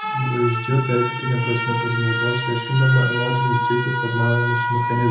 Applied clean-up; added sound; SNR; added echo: none; Alarm; 3 dB; reverberation time 0.6 s.